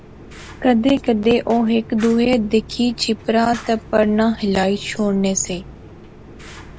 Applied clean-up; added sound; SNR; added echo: none; Fire; 18 dB; none.